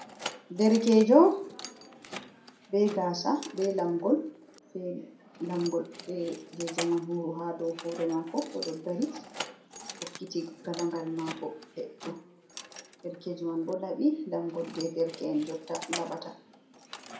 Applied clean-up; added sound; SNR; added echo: none; Keys jangling; 15 dB; reverberation time 0.5 s.